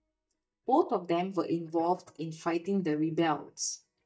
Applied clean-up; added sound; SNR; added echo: neural mask model DeepFilterNet 3.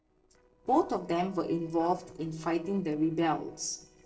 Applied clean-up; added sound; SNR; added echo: neural separator model SepFormer DNS4.